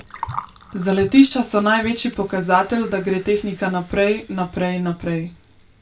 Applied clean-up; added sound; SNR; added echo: none; Gurgling; 18 dB; reverberation time 0.2 s.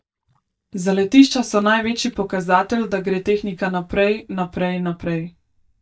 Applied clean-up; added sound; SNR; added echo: neural mask model DeepFilterNet 3.